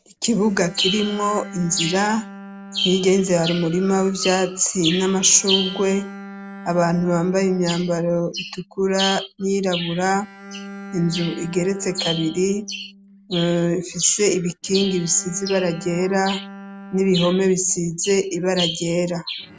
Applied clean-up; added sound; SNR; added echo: none; Bowed string instrument; 18 dB; none.